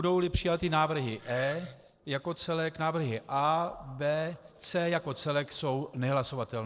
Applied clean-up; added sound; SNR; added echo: neural separator model SepFormer DNS4.